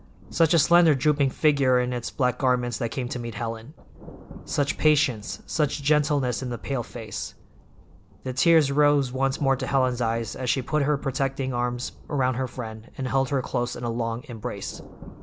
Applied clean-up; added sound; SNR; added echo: none; Thunder; 20 dB; none.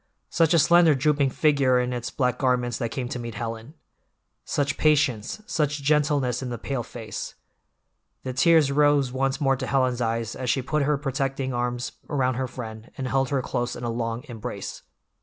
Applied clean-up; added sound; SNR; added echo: none; none; none; none.